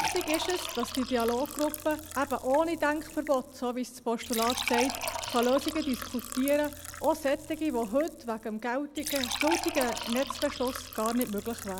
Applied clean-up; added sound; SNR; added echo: none; Fill (with liquid) / Trickle, dribble; 7 dB; none.